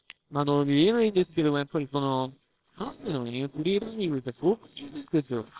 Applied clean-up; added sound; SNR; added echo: neural separator model SepFormer WHAMR!.